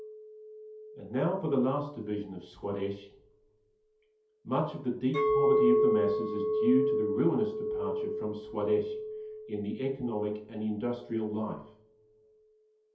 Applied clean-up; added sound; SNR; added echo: none; Chink, clink; 0 dB; reverberation time 0.5 s.